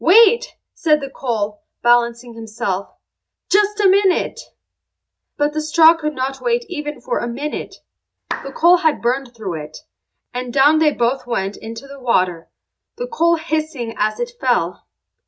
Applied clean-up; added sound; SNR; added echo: neural mask model RNNoise.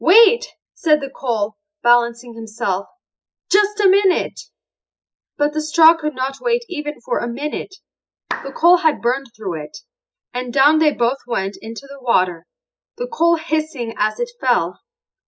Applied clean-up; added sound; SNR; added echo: classical method spectral subtraction.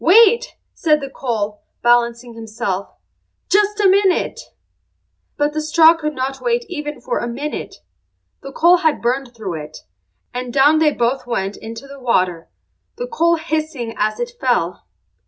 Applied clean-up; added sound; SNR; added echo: none; none; none; none.